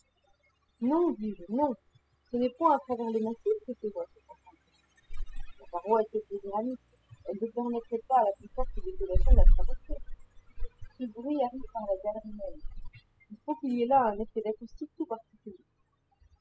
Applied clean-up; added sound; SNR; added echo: classical method spectral subtraction.